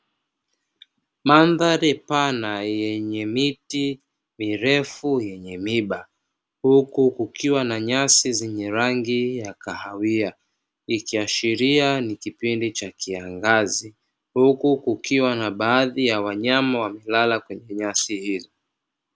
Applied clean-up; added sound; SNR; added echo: none; none; none; none.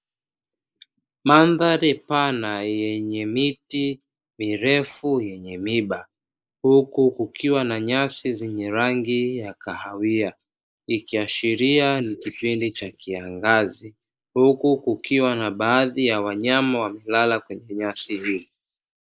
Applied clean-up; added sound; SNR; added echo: neural mask model Resemble Enhance denoiser.